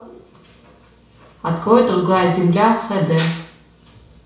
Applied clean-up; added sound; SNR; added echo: none; none; none; reverberation time 0.6 s.